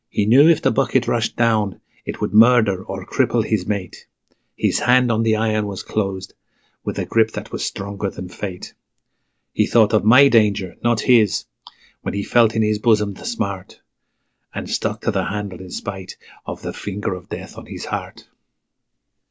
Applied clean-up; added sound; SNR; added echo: none; none; none; none.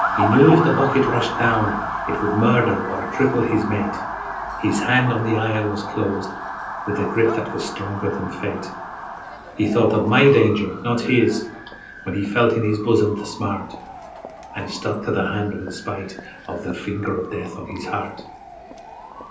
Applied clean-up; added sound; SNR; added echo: none; Motor vehicle (road) / Siren; 8 dB; reverberation time 0.6 s.